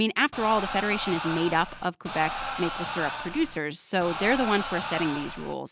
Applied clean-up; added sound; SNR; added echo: none; Crowd; 6 dB; none.